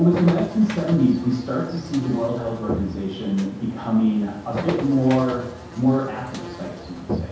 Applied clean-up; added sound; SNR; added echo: none; Buzz; 10 dB; reverberation time 0.8 s.